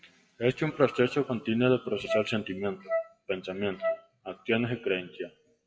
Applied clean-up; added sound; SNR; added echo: classical method WPE with log-MMSE.